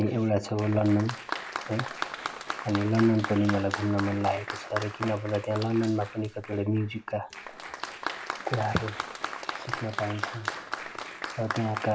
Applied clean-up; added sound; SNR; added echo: none; Applause; 8 dB; none.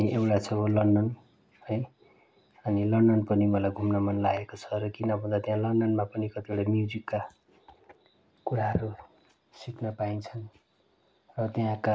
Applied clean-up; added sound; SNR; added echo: none; none; none; none.